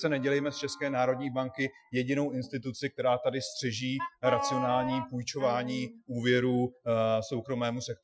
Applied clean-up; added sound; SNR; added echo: classical method Wiener filter.